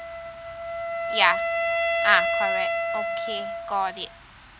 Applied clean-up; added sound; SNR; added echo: none; Wind instrument, woodwind instrument; -1 dB; none.